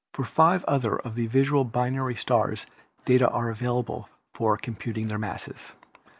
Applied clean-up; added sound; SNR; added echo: none; none; none; none.